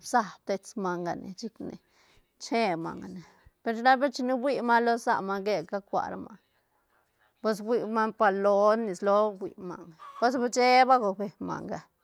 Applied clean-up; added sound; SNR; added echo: none; none; none; none.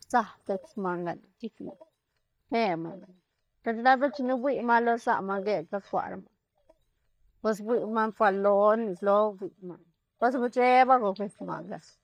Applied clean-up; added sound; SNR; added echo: neural mask model DeepFilterNet 3.